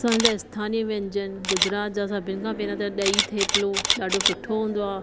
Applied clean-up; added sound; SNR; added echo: none; Camera; 3 dB; none.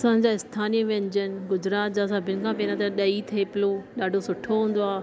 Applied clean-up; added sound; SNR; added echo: none; none; none; none.